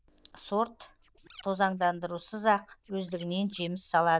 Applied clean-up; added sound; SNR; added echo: neural diffusion model UNIVERSE++.